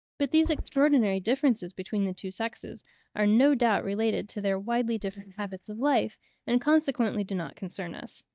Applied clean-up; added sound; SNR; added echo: neural mask model DeepFilterNet 3.